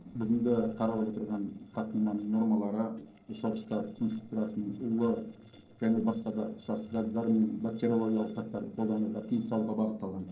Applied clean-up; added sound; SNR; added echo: neural separator model SepFormer DNS4.